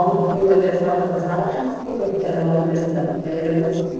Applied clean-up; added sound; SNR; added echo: neural separator model SepFormer DNS4.